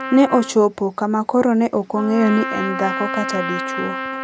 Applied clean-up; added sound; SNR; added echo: none; Trumpet; 8 dB; none.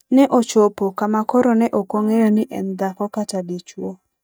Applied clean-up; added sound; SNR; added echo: neural mask model DeepFilterNet 3.